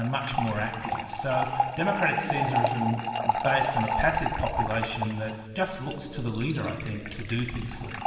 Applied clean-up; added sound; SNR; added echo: none; Fill (with liquid) / Trickle, dribble; 2 dB; reverberation time 1.7 s.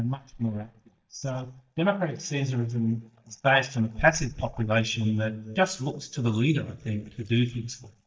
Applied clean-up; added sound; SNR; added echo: neural mask model DeepFilterNet 3.